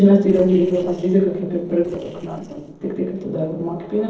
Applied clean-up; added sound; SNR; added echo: neural separator model SepFormer DNS4.